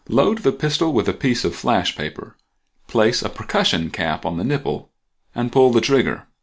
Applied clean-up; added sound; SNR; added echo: none; none; none; none.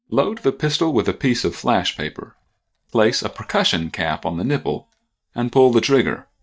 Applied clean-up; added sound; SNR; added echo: neural mask model DeepFilterNet 3.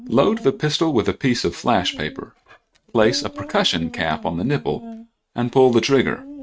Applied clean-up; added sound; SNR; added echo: neural mask model RNNoise.